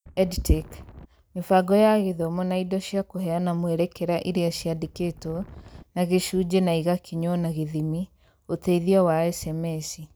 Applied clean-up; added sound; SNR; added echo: none; Wind; 20 dB; none.